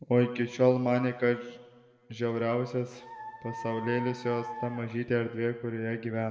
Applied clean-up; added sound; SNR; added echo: none; Dog; 11 dB; reverberation time 1.2 s.